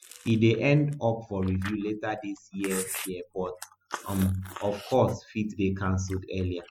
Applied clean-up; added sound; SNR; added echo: classical method spectral subtraction.